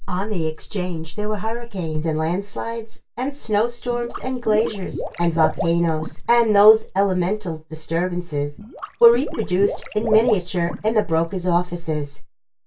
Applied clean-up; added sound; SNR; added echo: none; Liquid; 13 dB; reverberation time 0.1 s.